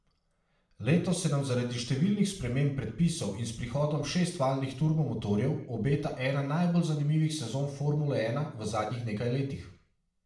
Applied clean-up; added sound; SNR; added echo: none; none; none; reverberation time 0.5 s.